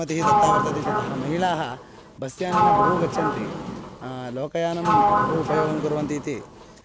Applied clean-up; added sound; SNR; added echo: none; Sliding door; -3 dB; none.